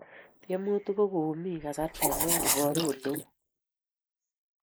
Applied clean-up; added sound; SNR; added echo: neural mask model Resemble Enhance denoiser.